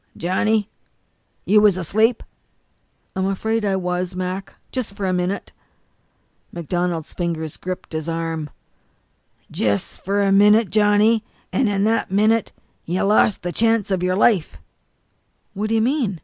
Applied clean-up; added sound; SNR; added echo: none; none; none; none.